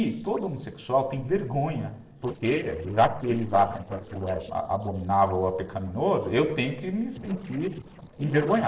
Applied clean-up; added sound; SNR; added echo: neural separator model SepFormer DNS4.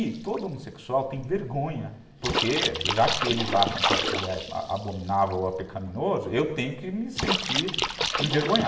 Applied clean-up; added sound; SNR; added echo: none; Splash, splatter; 3 dB; reverberation time 1.3 s.